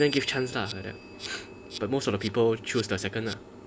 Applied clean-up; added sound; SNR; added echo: none; Insect + Bell; 13 dB; none.